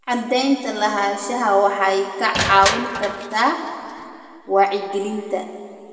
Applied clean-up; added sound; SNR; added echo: none; Crushing; 9 dB; reverberation time 2.0 s.